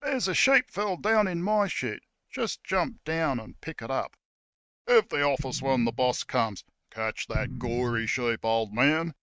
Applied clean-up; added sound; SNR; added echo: neural mask model RNNoise.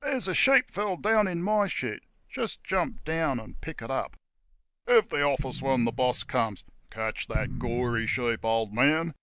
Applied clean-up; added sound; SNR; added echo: none; Explosion; 9 dB; none.